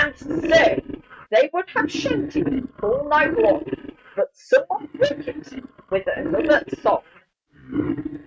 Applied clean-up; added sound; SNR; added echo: neural mask model RNNoise.